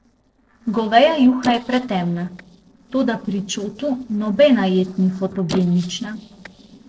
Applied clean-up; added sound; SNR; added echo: neural separator model SepFormer DNS4.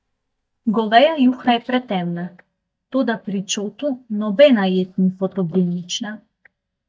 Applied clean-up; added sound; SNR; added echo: neural mask model DeepFilterNet 3.